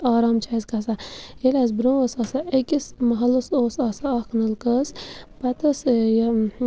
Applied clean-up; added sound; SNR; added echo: none; none; none; none.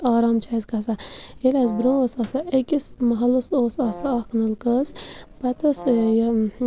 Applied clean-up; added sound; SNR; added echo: none; Brass instrument; 17 dB; none.